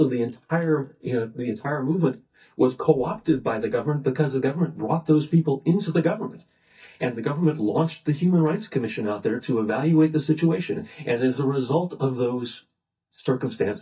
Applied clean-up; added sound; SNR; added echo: neural mask model DeepFilterNet 3.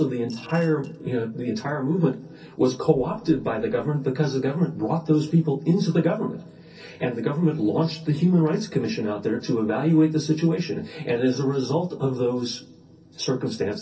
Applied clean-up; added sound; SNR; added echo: neural separator model SepFormer DNS4.